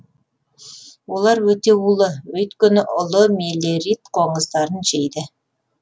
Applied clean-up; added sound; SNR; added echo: none; none; none; none.